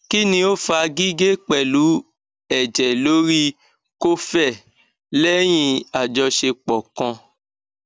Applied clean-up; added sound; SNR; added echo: none; none; none; none.